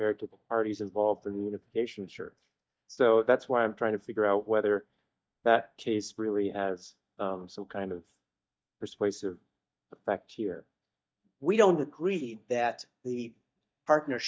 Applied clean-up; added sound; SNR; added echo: neural mask model DeepFilterNet 3.